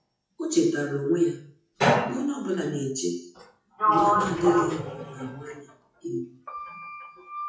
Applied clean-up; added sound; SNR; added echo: classical method WPE with log-MMSE.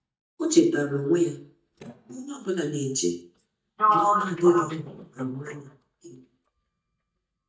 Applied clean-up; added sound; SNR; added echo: neural mask model DeepFilterNet 3.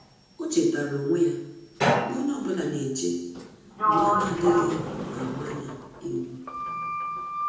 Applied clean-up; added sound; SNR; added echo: none; Sliding door; 1 dB; reverberation time 0.9 s.